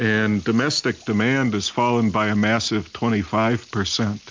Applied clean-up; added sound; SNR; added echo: neural mask model Resemble Enhance denoiser.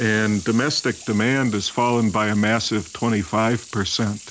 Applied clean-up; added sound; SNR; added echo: none; Sink (filling or washing) / Water tap, faucet; 19 dB; none.